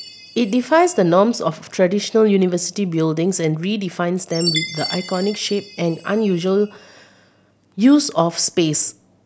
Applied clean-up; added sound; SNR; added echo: none; Chime; 16 dB; none.